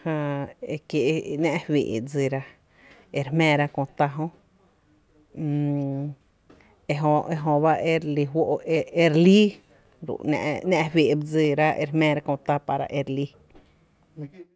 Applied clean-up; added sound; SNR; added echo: none; none; none; none.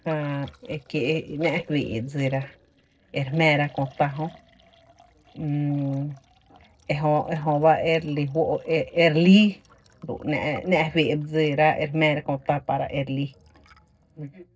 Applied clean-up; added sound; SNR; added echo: neural separator model SepFormer DNS4.